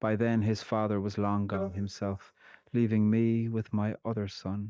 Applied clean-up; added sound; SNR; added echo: neural mask model DeepFilterNet 3.